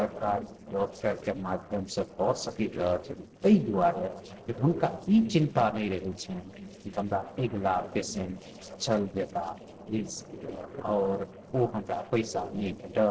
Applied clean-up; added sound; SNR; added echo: neural separator model SepFormer DNS4.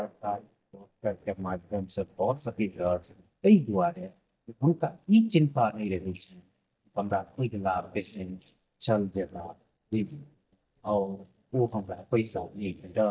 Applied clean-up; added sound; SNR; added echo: neural mask model DeepFilterNet 3.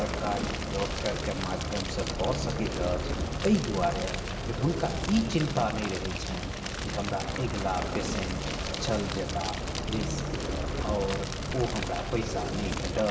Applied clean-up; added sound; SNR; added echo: none; Fire; 1 dB; reverberation time 1.7 s.